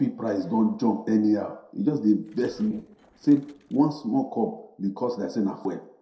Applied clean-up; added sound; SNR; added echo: neural separator model SepFormer DNS4.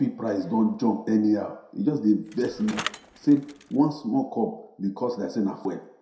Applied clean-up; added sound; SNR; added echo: none; Bicycle; 14 dB; reverberation time 0.6 s.